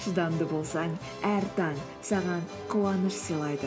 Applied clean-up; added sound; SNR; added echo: none; Alarm; 14 dB; none.